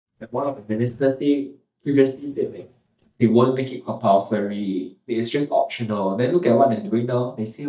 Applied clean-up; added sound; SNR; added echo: neural mask model DeepFilterNet 3.